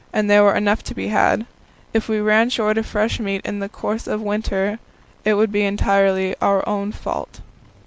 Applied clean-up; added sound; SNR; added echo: none; none; none; none.